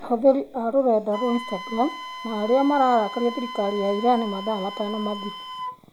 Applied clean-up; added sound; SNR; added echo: none; Wind instrument, woodwind instrument; 12 dB; none.